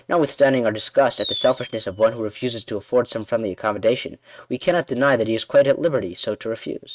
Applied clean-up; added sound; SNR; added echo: neural mask model RNNoise.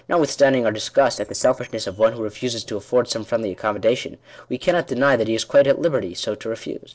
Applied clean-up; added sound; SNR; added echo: neural separator model SepFormer DNS4.